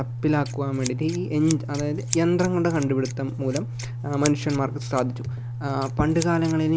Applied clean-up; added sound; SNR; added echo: none; Scissors; 7 dB; none.